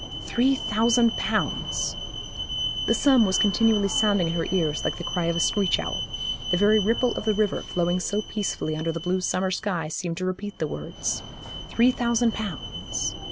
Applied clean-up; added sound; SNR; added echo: none; Alarm; 7 dB; none.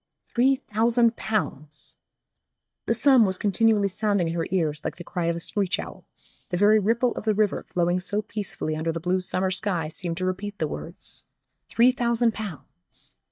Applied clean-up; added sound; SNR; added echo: neural mask model DeepFilterNet 3.